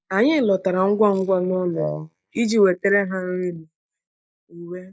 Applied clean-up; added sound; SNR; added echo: neural mask model Resemble Enhance denoiser.